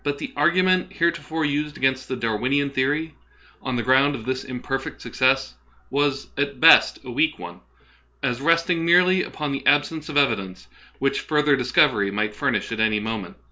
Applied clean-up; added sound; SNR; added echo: none; none; none; none.